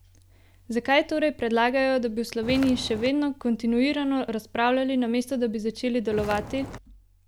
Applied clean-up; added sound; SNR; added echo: none; Walk, footsteps; 11 dB; none.